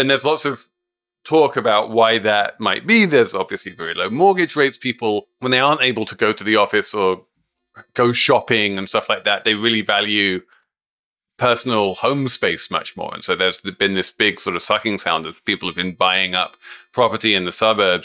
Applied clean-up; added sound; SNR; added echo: neural mask model DeepFilterNet 3.